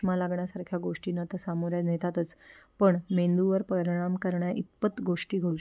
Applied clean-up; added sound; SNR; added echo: none; none; none; none.